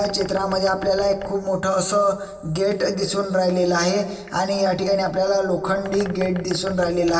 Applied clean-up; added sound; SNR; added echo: none; Bird; 19 dB; reverberation time 2.2 s.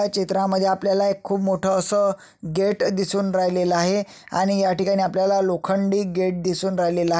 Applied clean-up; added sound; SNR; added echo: none; none; none; none.